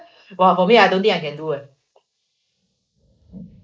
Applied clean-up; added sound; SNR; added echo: neural mask model Resemble Enhance denoiser.